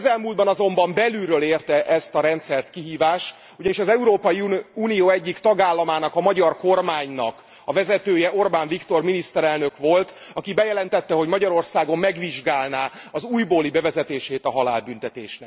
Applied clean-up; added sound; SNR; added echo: none; none; none; none.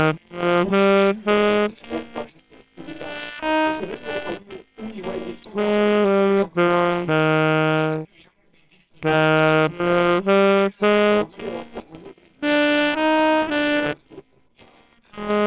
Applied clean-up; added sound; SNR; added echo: neural separator model SepFormer WHAMR!.